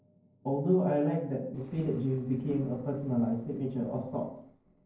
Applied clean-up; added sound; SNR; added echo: neural separator model SepFormer DNS4.